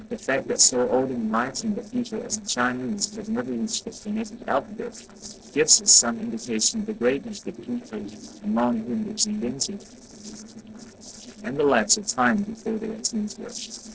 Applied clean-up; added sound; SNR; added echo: neural separator model SepFormer DNS4.